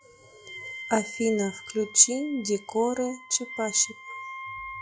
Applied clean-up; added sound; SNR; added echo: classical method log-MMSE.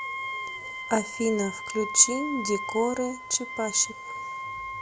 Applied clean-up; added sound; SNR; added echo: none; Wind instrument, woodwind instrument; 8 dB; none.